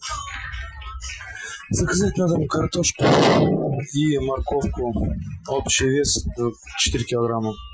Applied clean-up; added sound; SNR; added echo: classical method Wiener filter.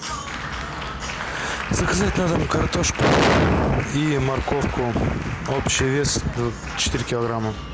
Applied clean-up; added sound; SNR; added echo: none; Applause; 12 dB; none.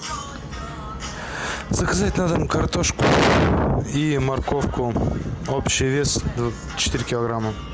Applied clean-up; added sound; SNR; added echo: none; none; none; none.